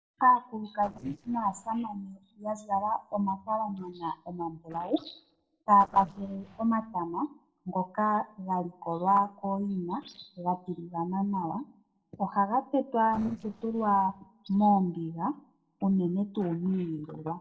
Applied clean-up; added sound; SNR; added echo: neural separator model SepFormer DNS4.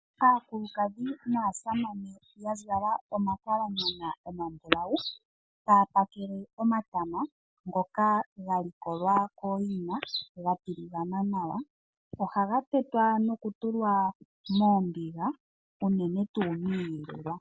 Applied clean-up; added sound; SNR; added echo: none; none; none; none.